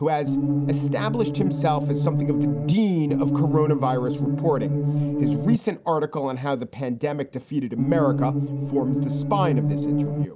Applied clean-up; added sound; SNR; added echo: none; Musical instrument; -2 dB; none.